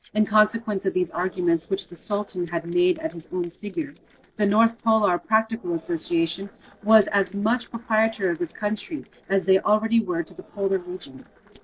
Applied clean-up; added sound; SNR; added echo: neural separator model SepFormer DNS4.